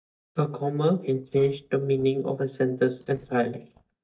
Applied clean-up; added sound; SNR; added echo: neural mask model DeepFilterNet 3.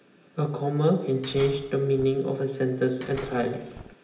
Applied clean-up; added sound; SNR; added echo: none; Slam; 16 dB; reverberation time 0.8 s.